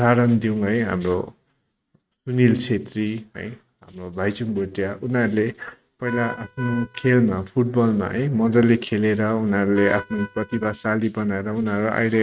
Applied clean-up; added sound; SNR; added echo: neural mask model RNNoise.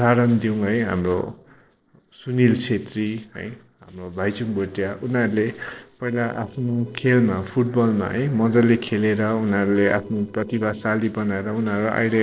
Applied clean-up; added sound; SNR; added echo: neural separator model SepFormer DNS4.